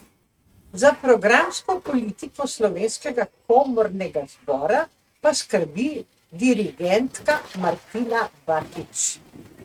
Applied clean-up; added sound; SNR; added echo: neural mask model RNNoise.